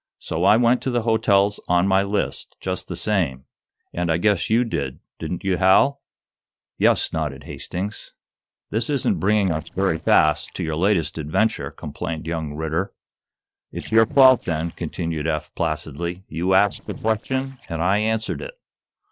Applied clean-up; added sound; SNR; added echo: neural separator model SepFormer DNS4.